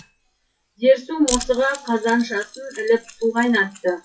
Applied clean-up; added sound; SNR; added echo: classical method WPE with log-MMSE.